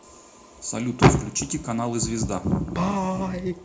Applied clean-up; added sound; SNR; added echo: none; Toilet flush; 7 dB; reverberation time 0.3 s.